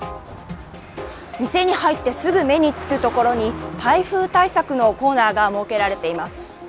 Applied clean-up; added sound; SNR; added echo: none; Car passing by; 17 dB; none.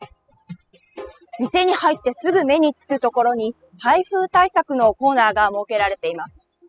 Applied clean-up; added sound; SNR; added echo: classical method spectral subtraction.